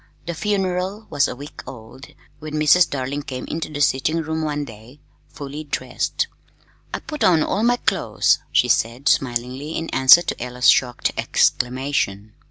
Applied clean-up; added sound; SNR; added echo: none; none; none; none.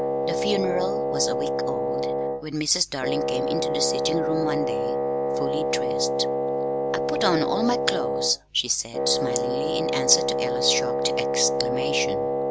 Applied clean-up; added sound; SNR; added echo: none; Wind instrument, woodwind instrument; -3 dB; none.